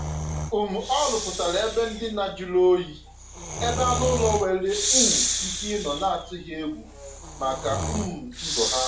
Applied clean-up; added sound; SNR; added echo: none; Breathing; 3 dB; reverberation time 0.3 s.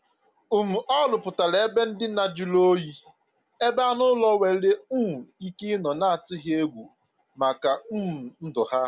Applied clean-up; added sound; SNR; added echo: none; none; none; none.